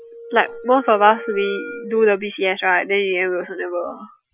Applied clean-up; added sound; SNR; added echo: classical method Wiener filter.